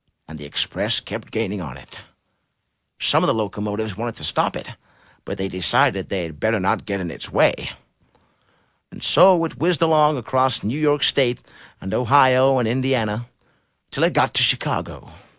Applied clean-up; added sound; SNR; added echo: none; none; none; none.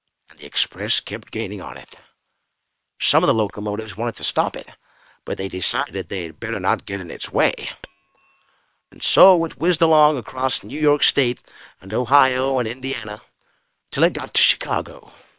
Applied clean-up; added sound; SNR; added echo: neural separator model SepFormer WHAM!.